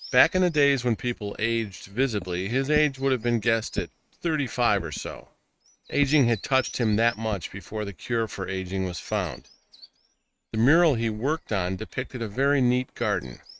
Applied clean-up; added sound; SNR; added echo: neural mask model RNNoise.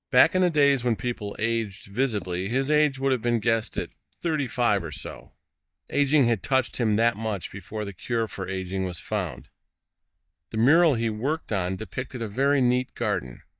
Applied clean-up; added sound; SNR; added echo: neural mask model DeepFilterNet 3.